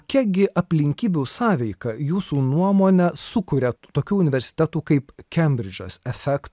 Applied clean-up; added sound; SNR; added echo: none; none; none; none.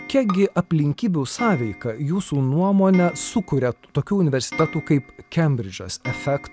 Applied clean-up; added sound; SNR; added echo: none; Bowed string instrument + Clock; 16 dB; none.